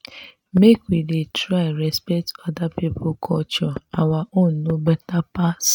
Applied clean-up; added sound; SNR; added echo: neural mask model RNNoise.